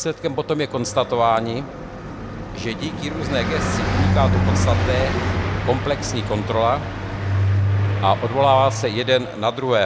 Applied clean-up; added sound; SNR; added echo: none; Car passing by; 0 dB; none.